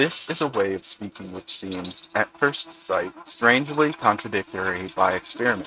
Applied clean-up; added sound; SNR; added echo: neural mask model RNNoise.